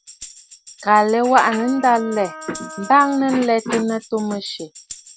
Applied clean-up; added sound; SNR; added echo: none; Wind instrument, woodwind instrument + Tambourine; 18 dB; none.